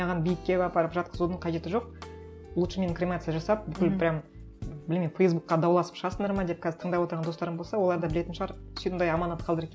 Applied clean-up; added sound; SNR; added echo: none; none; none; none.